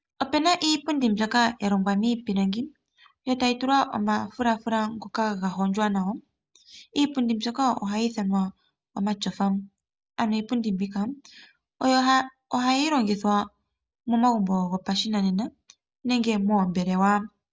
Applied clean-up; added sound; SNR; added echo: none; none; none; none.